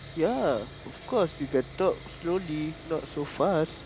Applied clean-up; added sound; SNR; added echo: none; Sawing; 15 dB; none.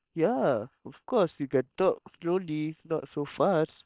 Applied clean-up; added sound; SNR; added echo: neural separator model SepFormer WHAM!.